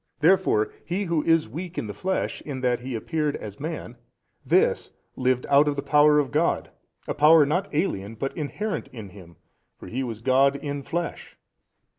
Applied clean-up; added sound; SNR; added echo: none; none; none; none.